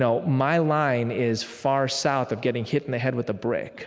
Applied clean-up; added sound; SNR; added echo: none; none; none; none.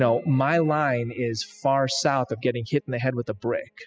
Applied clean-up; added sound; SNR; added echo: classical method spectral subtraction.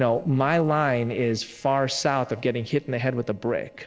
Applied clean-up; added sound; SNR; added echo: neural separator model SepFormer DNS4.